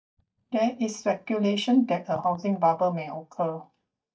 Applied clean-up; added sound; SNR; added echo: neural mask model DeepFilterNet 3.